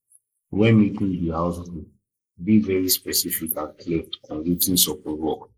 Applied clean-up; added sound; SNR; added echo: neural mask model Resemble Enhance denoiser.